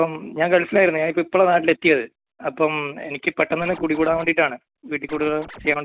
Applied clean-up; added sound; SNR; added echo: none; Scratching (performance technique); 18 dB; none.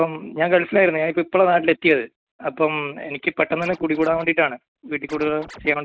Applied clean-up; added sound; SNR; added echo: neural mask model RNNoise.